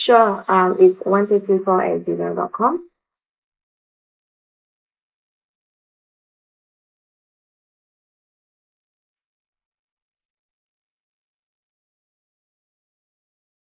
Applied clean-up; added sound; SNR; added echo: neural mask model Resemble Enhance denoiser.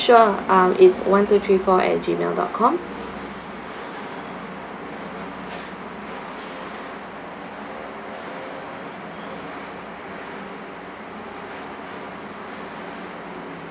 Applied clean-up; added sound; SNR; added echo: none; none; none; none.